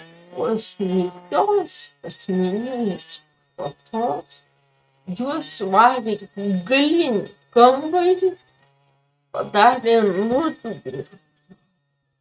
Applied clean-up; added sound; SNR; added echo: neural mask model RNNoise.